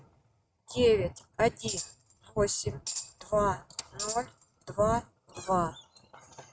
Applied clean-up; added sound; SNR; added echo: neural mask model RNNoise.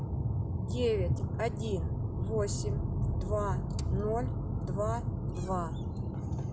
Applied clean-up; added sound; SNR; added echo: none; none; none; none.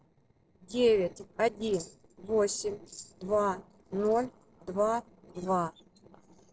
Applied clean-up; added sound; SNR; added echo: neural separator model SepFormer DNS4.